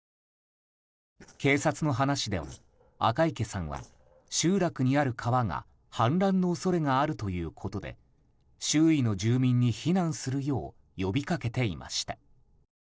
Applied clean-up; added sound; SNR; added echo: neural separator model SepFormer DNS4.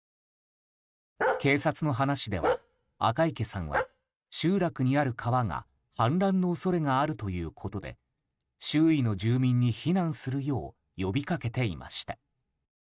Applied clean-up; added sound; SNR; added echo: neural mask model RNNoise.